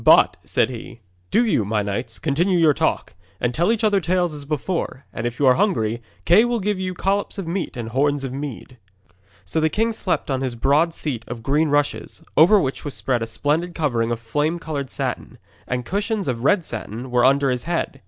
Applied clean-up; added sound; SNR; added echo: none; none; none; none.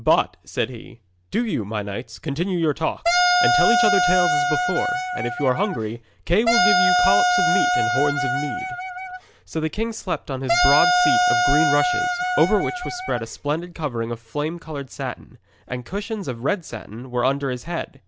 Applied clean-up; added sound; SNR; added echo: none; Wind instrument, woodwind instrument; -4 dB; none.